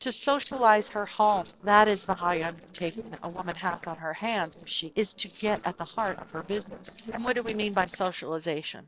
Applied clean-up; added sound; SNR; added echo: neural separator model SepFormer DNS4.